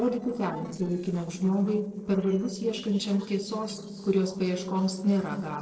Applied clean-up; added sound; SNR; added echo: neural separator model SepFormer DNS4.